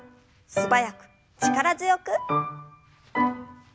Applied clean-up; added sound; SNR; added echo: none; none; none; none.